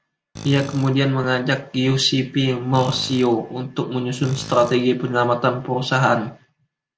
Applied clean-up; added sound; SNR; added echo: none; Tools; 18 dB; none.